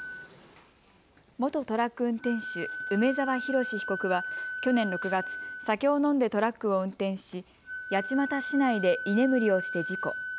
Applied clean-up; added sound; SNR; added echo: none; Wind instrument, woodwind instrument; 9 dB; none.